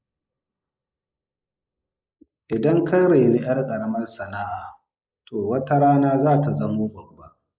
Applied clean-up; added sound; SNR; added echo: neural mask model Resemble Enhance denoiser.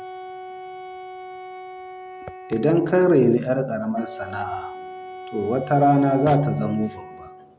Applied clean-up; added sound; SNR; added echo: none; Wind instrument, woodwind instrument; 15 dB; none.